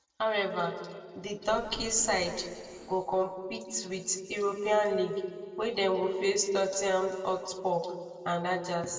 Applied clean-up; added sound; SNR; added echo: none; Thunder; 16 dB; reverberation time 1.8 s.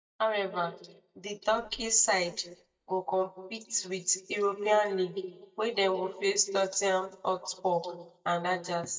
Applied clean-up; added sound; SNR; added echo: neural mask model DeepFilterNet 3.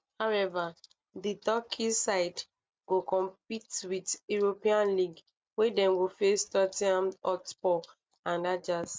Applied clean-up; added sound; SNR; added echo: none; none; none; none.